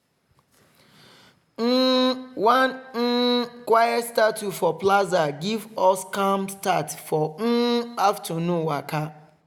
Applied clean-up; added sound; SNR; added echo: none; none; none; none.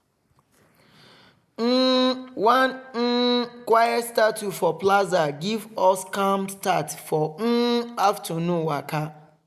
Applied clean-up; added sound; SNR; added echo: neural mask model Resemble Enhance denoiser.